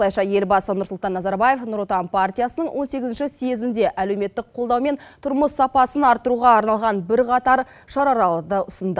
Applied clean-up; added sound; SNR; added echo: none; none; none; none.